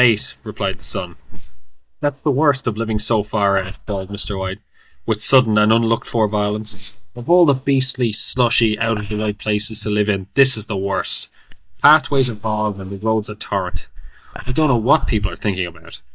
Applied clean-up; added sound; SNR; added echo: neural mask model DeepFilterNet 3.